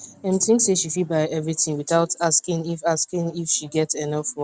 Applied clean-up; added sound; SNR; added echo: none; none; none; none.